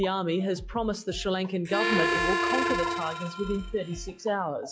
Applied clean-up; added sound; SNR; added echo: classical method log-MMSE.